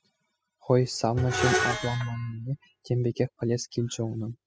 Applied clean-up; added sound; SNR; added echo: classical method spectral subtraction.